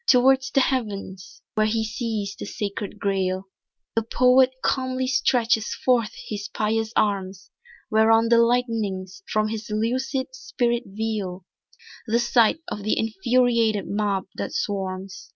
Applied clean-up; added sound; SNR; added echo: none; none; none; none.